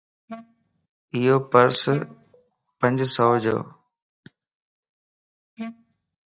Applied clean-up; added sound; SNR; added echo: neural mask model DeepFilterNet 3.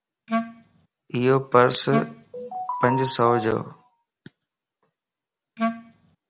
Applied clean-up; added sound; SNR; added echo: none; Wind instrument, woodwind instrument; 3 dB; none.